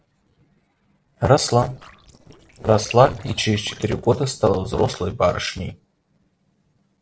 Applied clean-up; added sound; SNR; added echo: neural separator model SepFormer DNS4.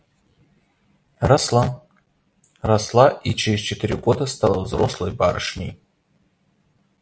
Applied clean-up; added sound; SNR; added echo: none; none; none; none.